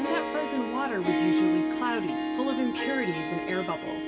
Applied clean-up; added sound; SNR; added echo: none; Harp; -2 dB; reverberation time 0.7 s.